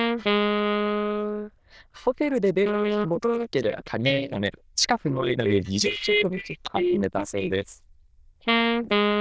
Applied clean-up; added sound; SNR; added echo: neural diffusion model UNIVERSE++.